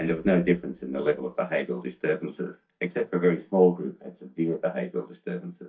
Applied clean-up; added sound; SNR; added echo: neural mask model DeepFilterNet 3.